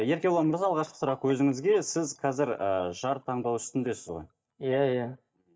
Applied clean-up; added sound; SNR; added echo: neural mask model DeepFilterNet 3.